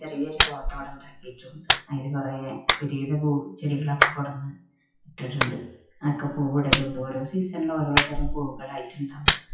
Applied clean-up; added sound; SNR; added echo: classical method WPE with log-MMSE.